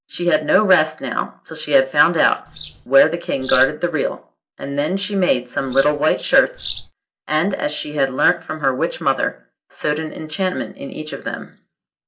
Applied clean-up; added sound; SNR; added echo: none; Bird vocalization, bird call, bird song; 8 dB; reverberation time 0.3 s.